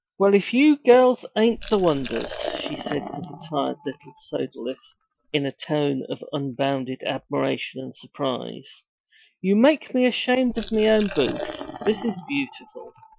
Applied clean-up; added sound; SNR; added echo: classical method Wiener filter.